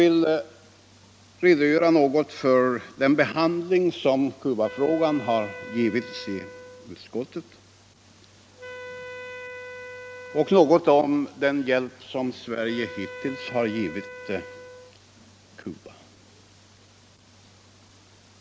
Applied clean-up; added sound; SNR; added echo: none; Wind instrument, woodwind instrument; 16 dB; none.